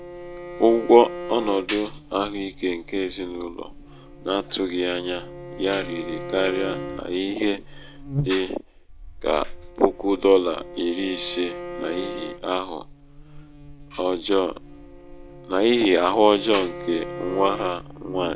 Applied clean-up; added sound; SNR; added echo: none; Bowed string instrument + Buzz; 12 dB; none.